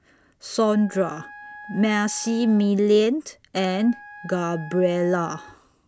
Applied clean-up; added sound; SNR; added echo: none; Wind instrument, woodwind instrument; 20 dB; none.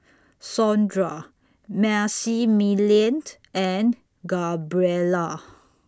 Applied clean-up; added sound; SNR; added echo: none; none; none; none.